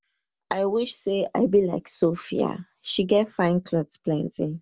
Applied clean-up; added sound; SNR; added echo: none; none; none; none.